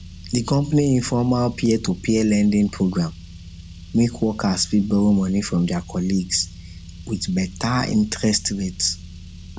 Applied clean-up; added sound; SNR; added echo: none; Car; 16 dB; none.